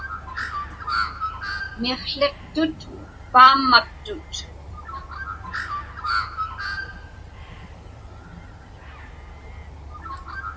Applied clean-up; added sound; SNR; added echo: none; Bird; 8 dB; none.